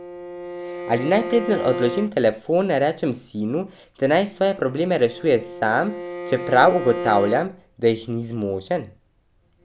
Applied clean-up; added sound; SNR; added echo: none; Bowed string instrument; 11 dB; none.